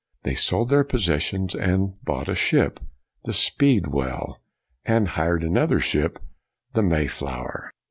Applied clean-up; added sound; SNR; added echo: none; none; none; none.